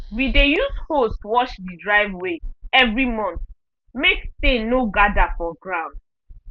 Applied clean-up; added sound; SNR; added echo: none; none; none; none.